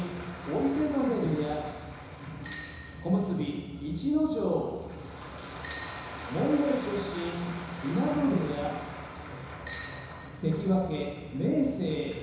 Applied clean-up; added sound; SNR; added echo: none; none; none; reverberation time 1.0 s.